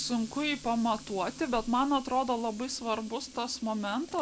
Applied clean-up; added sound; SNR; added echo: none; Tools; 17 dB; none.